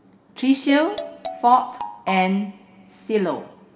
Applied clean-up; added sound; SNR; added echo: none; Marimba, xylophone; 12 dB; reverberation time 2.3 s.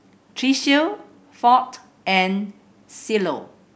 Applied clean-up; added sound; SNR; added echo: none; none; none; none.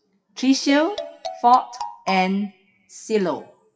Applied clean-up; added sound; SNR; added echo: classical method WPE with log-MMSE.